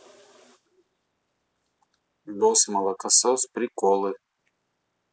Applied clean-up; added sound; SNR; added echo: none; none; none; none.